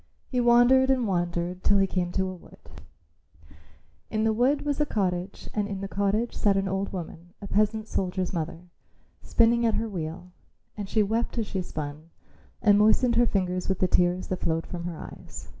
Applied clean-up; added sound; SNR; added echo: none; none; none; none.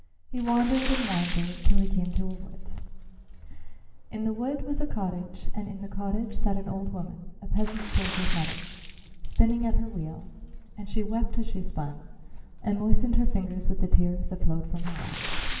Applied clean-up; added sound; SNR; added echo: none; Splash, splatter; 17 dB; reverberation time 2.4 s.